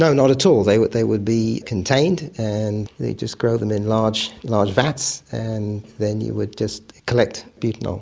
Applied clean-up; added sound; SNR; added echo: none; none; none; none.